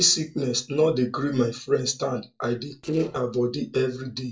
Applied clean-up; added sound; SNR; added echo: neural separator model SepFormer DNS4.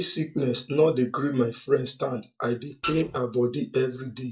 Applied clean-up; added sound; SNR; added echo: neural mask model DeepFilterNet 3.